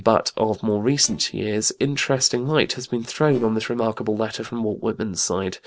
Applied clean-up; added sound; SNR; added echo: neural separator model SepFormer DNS4.